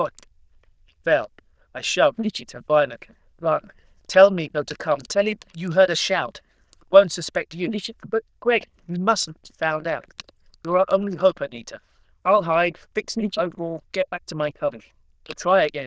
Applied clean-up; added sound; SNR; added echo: neural diffusion model UNIVERSE++.